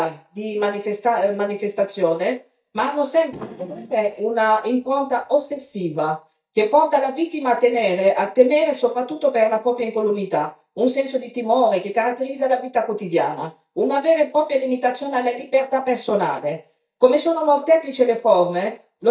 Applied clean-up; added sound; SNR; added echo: neural mask model DeepFilterNet 3.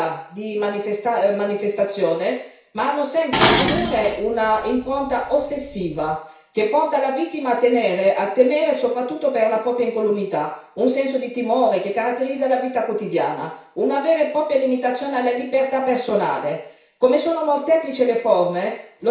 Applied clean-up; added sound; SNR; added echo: none; Dishes, pots, and pans; 2 dB; reverberation time 0.6 s.